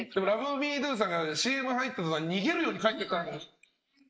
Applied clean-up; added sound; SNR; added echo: neural mask model Resemble Enhance denoiser.